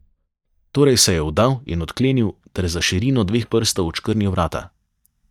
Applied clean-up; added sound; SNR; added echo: neural mask model DeepFilterNet 3.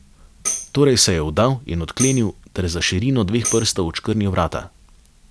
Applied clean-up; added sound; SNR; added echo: none; Tambourine; 10 dB; none.